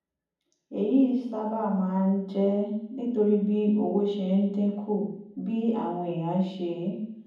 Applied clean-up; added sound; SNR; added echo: none; none; none; reverberation time 1.2 s.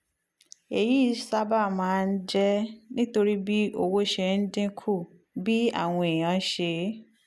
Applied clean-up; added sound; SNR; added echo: none; none; none; none.